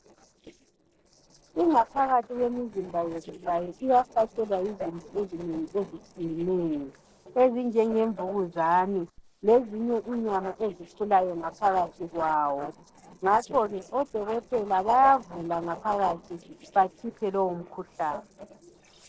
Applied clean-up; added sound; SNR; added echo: neural separator model SepFormer DNS4.